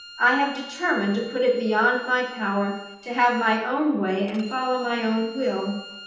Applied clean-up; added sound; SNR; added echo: none; Bowed string instrument; 19 dB; reverberation time 0.8 s.